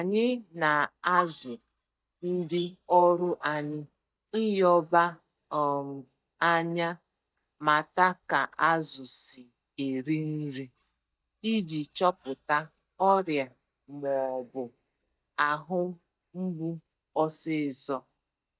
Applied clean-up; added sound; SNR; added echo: neural mask model DeepFilterNet 3.